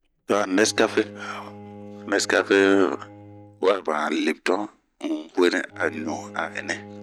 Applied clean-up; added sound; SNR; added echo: none; Bowed string instrument; 18 dB; none.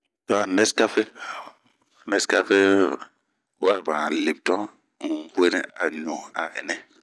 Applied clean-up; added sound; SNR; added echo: none; none; none; none.